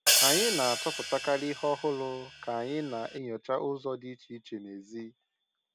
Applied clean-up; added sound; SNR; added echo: none; Hi-hat; -3 dB; none.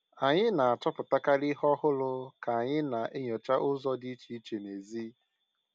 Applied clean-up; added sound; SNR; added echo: none; none; none; none.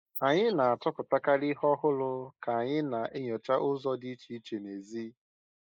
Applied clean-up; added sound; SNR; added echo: neural mask model Resemble Enhance denoiser.